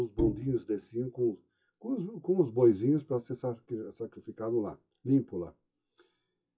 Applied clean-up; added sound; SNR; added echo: classical method WPE with log-MMSE.